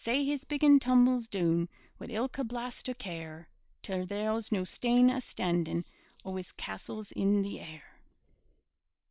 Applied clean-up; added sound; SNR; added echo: none; none; none; none.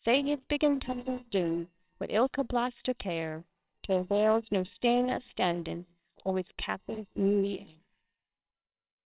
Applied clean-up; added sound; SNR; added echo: neural separator model SepFormer WHAMR!.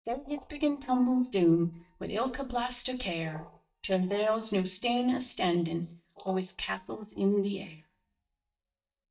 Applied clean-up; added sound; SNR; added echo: neural mask model DeepFilterNet 3.